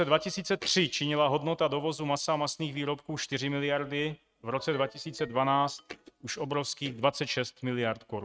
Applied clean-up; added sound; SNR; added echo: neural mask model RNNoise.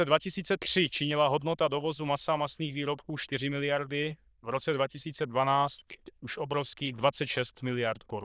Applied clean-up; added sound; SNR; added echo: neural diffusion model UNIVERSE++.